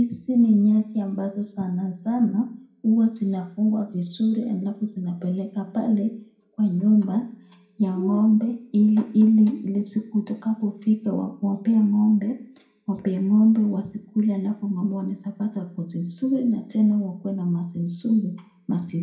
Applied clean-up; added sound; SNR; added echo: none; none; none; reverberation time 0.5 s.